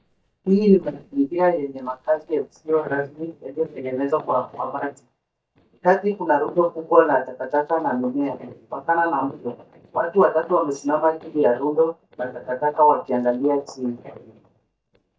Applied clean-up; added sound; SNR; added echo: neural mask model DeepFilterNet 3.